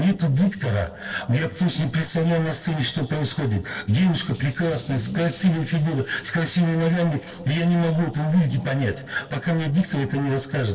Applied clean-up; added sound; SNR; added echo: neural separator model SepFormer DNS4.